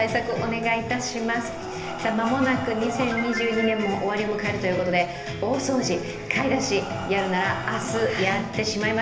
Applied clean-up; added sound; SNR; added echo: none; Breathing; 15 dB; reverberation time 0.8 s.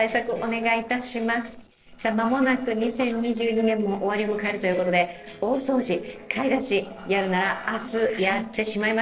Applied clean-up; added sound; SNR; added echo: neural separator model SepFormer DNS4.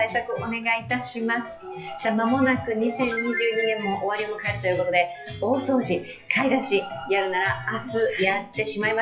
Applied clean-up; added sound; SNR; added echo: classical method WPE with log-MMSE.